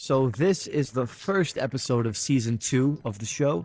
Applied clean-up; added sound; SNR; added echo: neural separator model SepFormer DNS4.